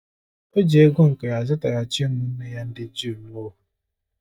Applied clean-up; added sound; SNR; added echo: neural mask model DeepFilterNet 3.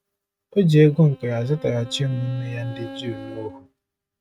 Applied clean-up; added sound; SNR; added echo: neural mask model RNNoise.